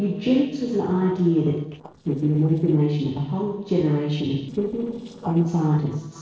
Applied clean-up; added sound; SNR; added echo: neural separator model SepFormer DNS4.